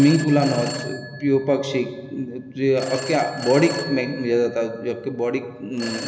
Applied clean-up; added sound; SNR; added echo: none; Telephone; 14 dB; none.